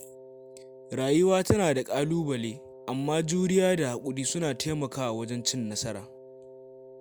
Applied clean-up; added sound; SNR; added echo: none; Wind instrument, woodwind instrument; 19 dB; none.